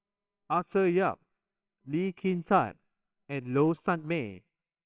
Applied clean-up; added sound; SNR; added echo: neural separator model SepFormer WHAMR!.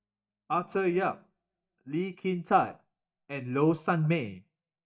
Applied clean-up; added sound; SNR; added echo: neural mask model DeepFilterNet 3.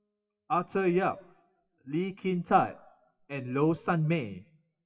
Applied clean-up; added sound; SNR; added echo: classical method WPE with log-MMSE.